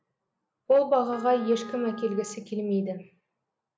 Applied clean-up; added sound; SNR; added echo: none; Trumpet; 17 dB; none.